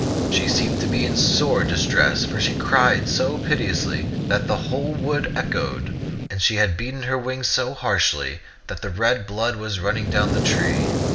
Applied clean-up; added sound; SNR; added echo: none; Fire; 2 dB; none.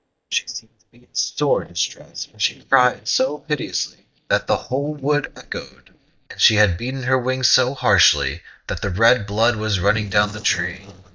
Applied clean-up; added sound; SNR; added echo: neural mask model DeepFilterNet 3.